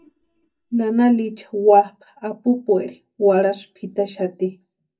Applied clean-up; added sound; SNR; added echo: neural mask model DeepFilterNet 3.